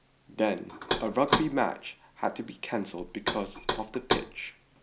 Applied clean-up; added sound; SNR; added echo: none; Knock; 2 dB; none.